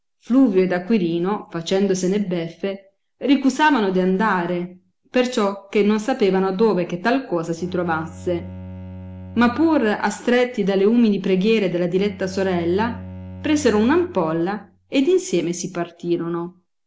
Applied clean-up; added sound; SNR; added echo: none; Bowed string instrument; 18 dB; none.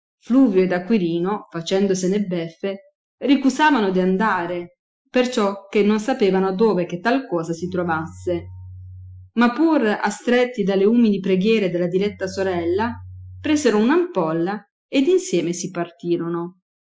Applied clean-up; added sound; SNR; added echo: classical method Wiener filter.